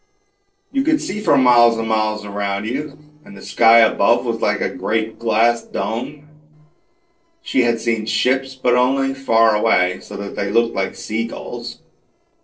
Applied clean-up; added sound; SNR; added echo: neural separator model SepFormer DNS4.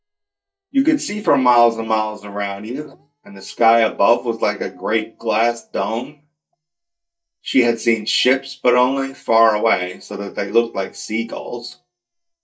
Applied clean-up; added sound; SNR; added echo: neural mask model DeepFilterNet 3.